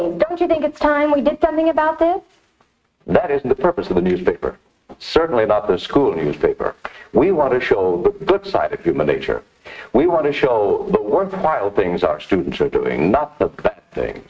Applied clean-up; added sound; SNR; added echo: neural mask model RNNoise.